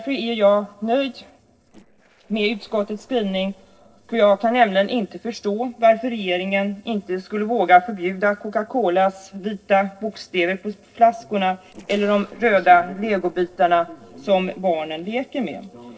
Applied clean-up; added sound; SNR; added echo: neural separator model SepFormer DNS4.